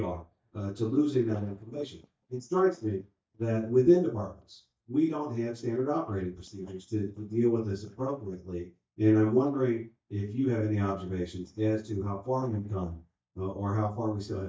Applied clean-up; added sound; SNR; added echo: neural mask model DeepFilterNet 3.